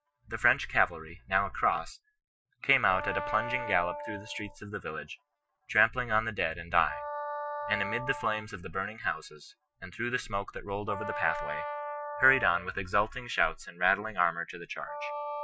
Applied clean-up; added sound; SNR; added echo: classical method Wiener filter.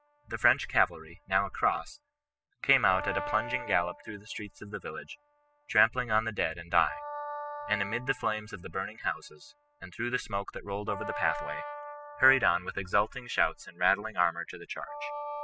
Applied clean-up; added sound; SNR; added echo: classical method spectral subtraction.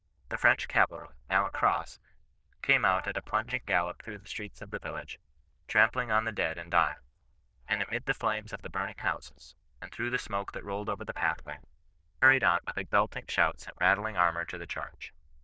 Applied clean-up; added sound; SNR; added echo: neural diffusion model UNIVERSE++.